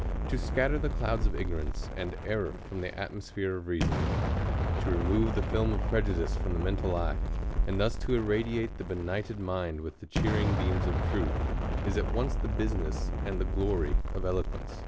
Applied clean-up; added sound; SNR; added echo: none; Explosion; -2 dB; none.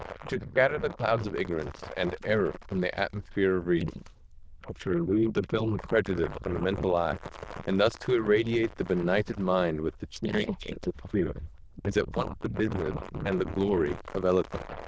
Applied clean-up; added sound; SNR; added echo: neural diffusion model UNIVERSE++.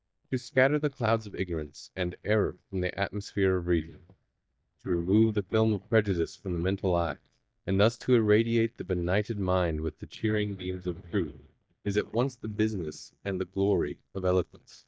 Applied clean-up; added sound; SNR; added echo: neural mask model DeepFilterNet 3.